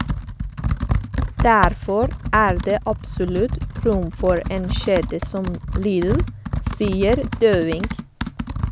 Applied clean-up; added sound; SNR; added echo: none; Computer keyboard; 3 dB; none.